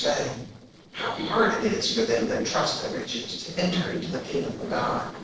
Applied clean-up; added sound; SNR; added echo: neural separator model SepFormer DNS4.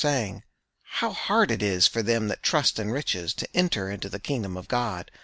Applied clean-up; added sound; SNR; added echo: none; none; none; none.